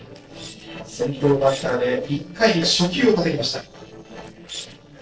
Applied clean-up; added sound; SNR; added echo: neural separator model SepFormer DNS4.